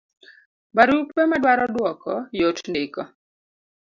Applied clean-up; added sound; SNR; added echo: none; none; none; none.